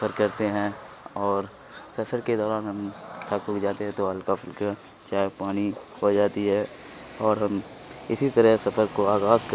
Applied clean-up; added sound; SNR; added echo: none; none; none; none.